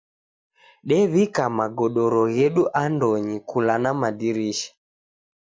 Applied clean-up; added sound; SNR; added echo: none; none; none; none.